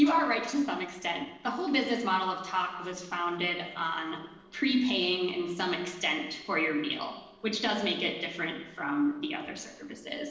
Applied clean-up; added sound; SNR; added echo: neural separator model SepFormer DNS4.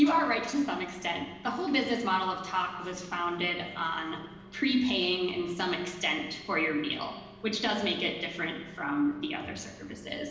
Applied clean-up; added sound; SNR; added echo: none; Engine; 19 dB; reverberation time 1.0 s.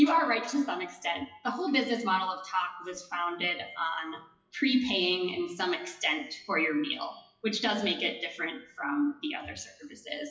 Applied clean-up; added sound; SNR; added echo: classical method WPE with log-MMSE.